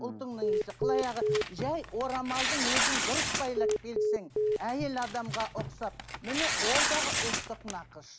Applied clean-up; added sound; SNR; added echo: none; Telephone + Tearing; -4 dB; none.